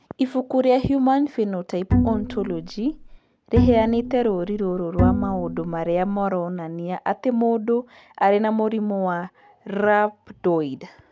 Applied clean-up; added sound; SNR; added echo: none; Bowed string instrument; 2 dB; none.